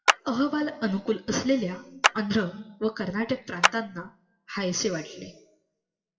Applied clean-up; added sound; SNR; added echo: classical method WPE with log-MMSE.